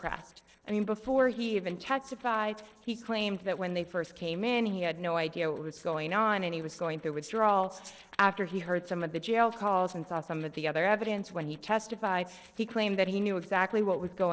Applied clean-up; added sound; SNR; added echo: neural separator model SepFormer DNS4.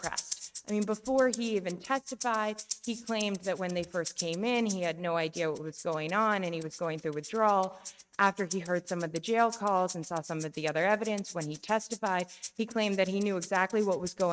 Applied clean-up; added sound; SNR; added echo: neural mask model RNNoise.